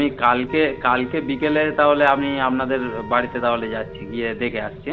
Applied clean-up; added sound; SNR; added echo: none; Rain + Wind instrument, woodwind instrument; 15 dB; none.